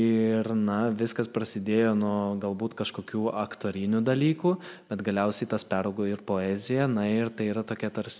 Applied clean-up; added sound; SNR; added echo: none; none; none; none.